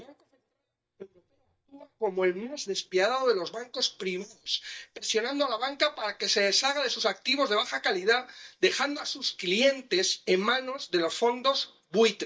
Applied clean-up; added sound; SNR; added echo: neural mask model DeepFilterNet 3.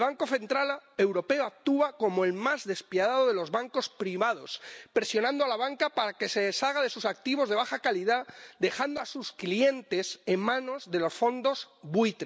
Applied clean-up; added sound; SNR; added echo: none; none; none; none.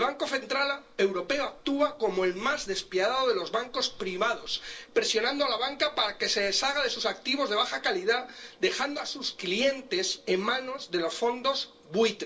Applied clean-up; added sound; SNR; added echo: neural separator model SepFormer DNS4.